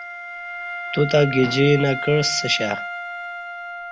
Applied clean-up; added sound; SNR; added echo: none; Wind instrument, woodwind instrument; 8 dB; none.